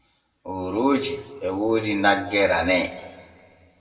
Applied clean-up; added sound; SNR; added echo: none; none; none; reverberation time 1.2 s.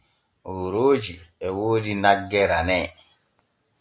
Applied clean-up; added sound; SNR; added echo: none; none; none; none.